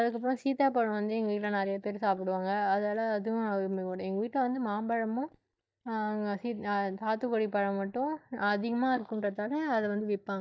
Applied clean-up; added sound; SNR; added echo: neural mask model DeepFilterNet 3.